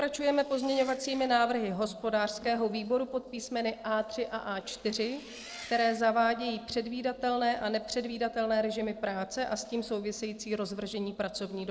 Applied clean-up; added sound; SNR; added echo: neural separator model SepFormer DNS4.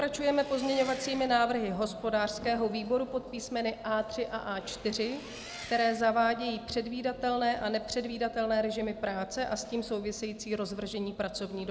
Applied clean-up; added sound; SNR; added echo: none; Engine; 16 dB; none.